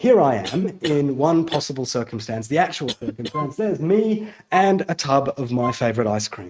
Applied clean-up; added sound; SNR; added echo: neural mask model RNNoise.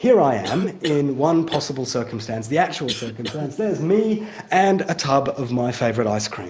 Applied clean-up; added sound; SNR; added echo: neural mask model Resemble Enhance denoiser.